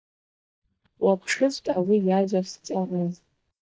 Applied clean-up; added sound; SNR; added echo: neural mask model DeepFilterNet 3.